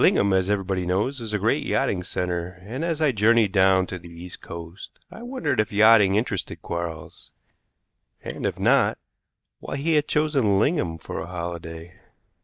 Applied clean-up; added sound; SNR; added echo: neural mask model DeepFilterNet 3.